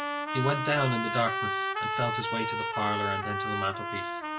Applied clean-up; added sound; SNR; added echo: none; Trumpet; 0 dB; reverberation time 0.2 s.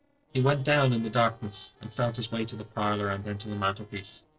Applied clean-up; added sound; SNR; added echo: neural separator model SepFormer DNS4.